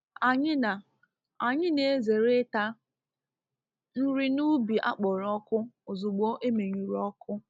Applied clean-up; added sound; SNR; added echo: none; none; none; none.